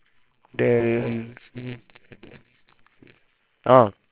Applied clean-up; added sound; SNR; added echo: neural separator model SepFormer WHAMR!.